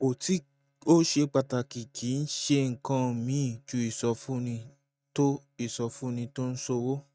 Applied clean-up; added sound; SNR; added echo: neural mask model RNNoise.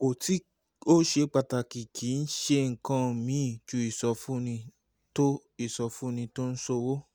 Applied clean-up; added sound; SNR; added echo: none; none; none; none.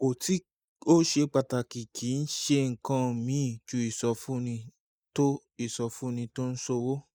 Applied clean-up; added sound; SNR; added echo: neural mask model Resemble Enhance denoiser.